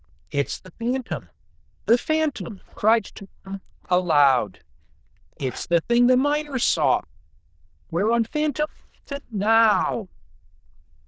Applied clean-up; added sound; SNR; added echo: neural diffusion model UNIVERSE++.